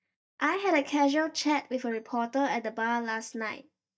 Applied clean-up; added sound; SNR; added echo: neural mask model DeepFilterNet 3.